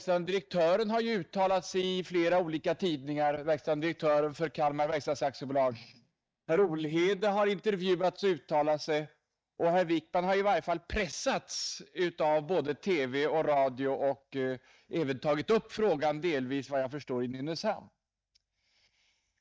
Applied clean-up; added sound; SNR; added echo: neural mask model DeepFilterNet 3.